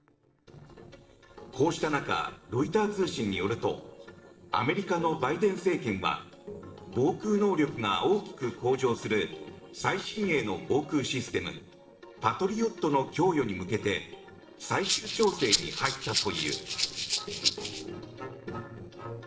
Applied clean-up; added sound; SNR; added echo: neural separator model SepFormer DNS4.